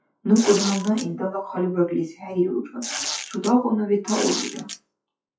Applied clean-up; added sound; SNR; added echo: classical method WPE with log-MMSE.